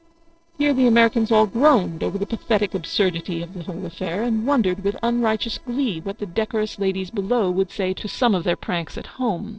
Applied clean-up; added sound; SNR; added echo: neural separator model SepFormer DNS4.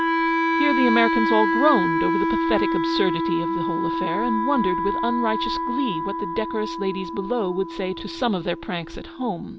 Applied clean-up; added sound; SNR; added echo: none; Wind instrument, woodwind instrument; -1 dB; none.